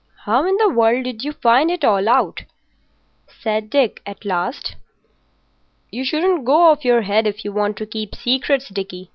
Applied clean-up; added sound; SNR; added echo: none; none; none; none.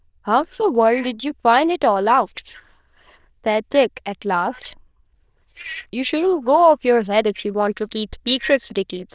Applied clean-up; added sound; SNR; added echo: neural diffusion model UNIVERSE++.